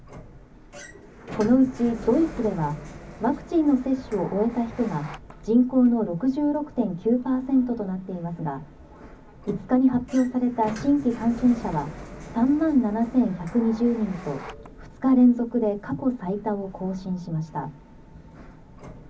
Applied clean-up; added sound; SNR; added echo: none; Sliding door; 17 dB; reverberation time 0.4 s.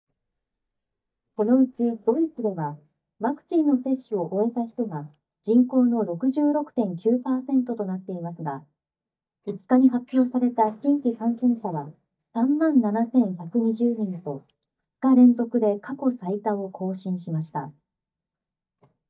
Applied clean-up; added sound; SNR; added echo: neural mask model DeepFilterNet 3.